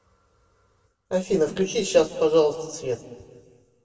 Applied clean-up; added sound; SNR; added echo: none; none; none; reverberation time 1.5 s.